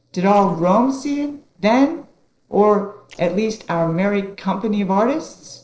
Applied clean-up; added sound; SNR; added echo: neural separator model SepFormer DNS4.